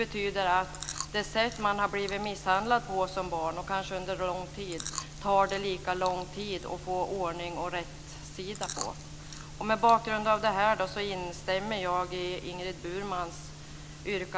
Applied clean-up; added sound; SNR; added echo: none; Chewing, mastication; 15 dB; none.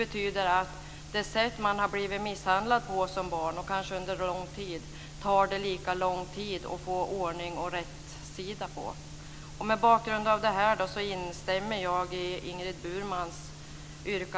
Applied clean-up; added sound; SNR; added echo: none; none; none; none.